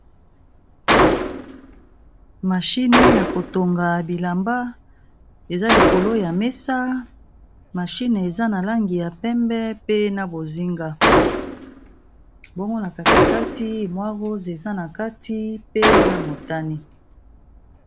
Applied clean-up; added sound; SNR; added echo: none; Gunshot, gunfire; -1 dB; none.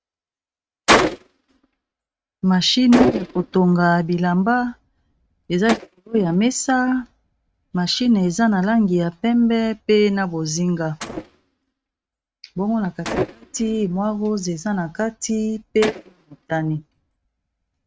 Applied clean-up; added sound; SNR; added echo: neural mask model RNNoise.